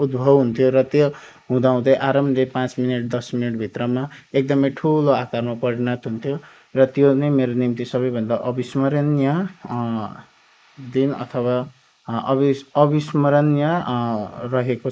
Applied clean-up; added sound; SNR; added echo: neural mask model Resemble Enhance denoiser.